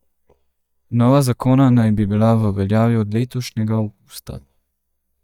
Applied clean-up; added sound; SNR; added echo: neural mask model DeepFilterNet 3.